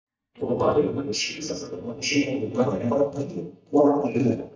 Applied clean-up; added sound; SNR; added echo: neural mask model DeepFilterNet 3.